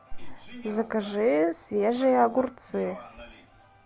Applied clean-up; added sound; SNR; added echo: none; Brass instrument; 20 dB; none.